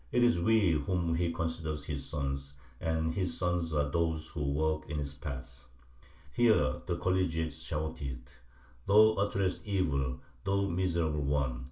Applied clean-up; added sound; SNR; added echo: none; none; none; reverberation time 0.3 s.